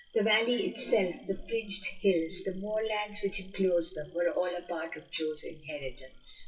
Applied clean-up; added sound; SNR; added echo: classical method WPE with log-MMSE.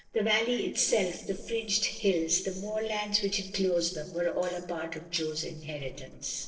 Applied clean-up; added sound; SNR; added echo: neural separator model SepFormer DNS4.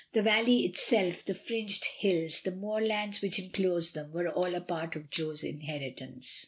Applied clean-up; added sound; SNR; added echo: none; none; none; none.